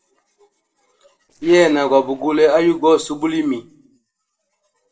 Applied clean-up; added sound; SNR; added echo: neural separator model SepFormer DNS4.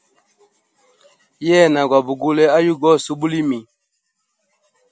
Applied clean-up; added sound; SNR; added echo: none; none; none; none.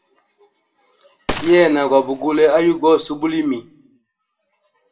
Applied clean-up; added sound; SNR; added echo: none; Gunshot, gunfire; 13 dB; reverberation time 0.3 s.